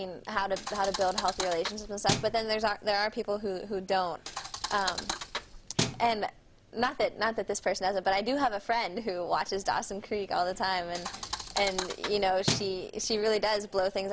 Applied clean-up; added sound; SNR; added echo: none; Thump, thud; 5 dB; none.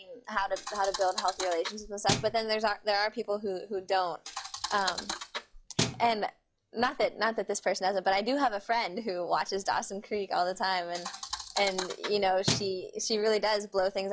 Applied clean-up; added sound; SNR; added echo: classical method log-MMSE.